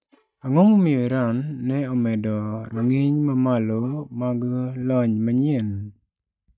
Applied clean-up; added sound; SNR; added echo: neural mask model DeepFilterNet 3.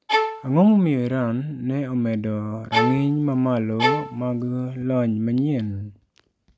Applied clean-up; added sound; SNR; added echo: none; Bowed string instrument; 4 dB; none.